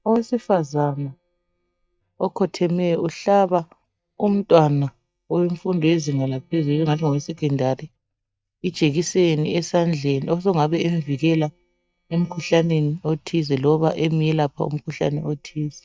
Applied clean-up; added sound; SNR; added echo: neural mask model DeepFilterNet 3.